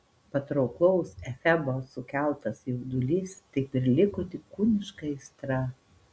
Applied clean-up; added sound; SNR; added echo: none; none; none; none.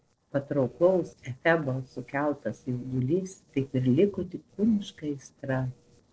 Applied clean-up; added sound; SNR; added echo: neural separator model SepFormer DNS4.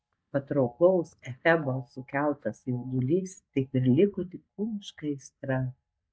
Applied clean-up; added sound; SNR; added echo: neural mask model DeepFilterNet 3.